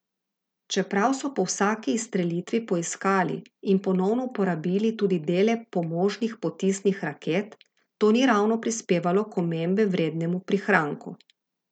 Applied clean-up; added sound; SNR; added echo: none; none; none; none.